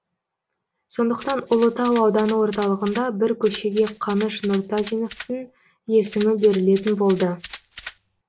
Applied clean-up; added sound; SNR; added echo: none; Rattle (instrument); 19 dB; none.